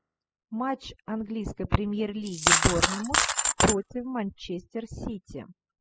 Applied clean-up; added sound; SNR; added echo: classical method spectral subtraction.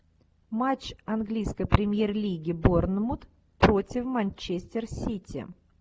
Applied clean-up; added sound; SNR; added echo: none; none; none; none.